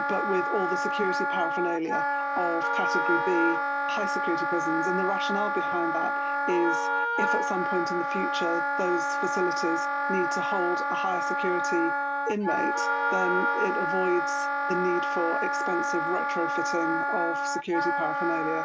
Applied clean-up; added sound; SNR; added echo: none; Wind instrument, woodwind instrument + Wind instrument, woodwind instrument; -3 dB; none.